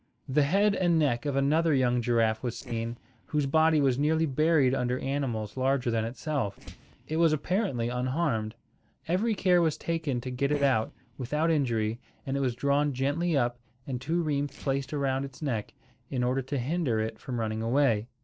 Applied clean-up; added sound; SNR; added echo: neural separator model SepFormer DNS4.